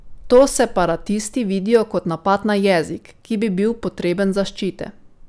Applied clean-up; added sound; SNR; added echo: none; Wind; 18 dB; none.